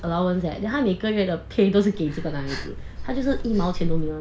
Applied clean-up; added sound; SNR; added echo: none; Breathing; 3 dB; none.